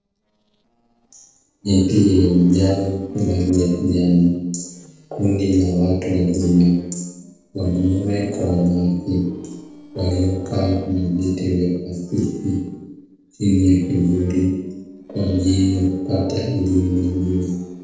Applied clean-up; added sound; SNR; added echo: neural separator model SepFormer DNS4.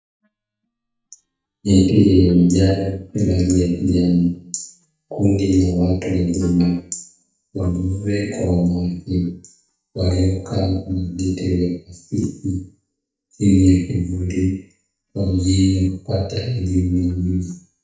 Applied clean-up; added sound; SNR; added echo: neural mask model DeepFilterNet 3.